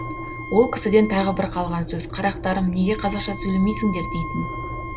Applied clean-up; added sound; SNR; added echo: none; Engine + Wind instrument, woodwind instrument; 8 dB; none.